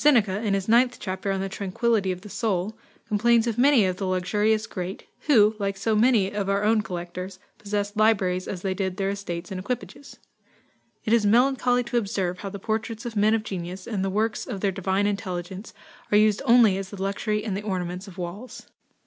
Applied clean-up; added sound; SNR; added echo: none; none; none; none.